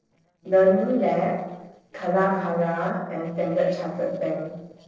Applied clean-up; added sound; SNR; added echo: neural separator model SepFormer DNS4.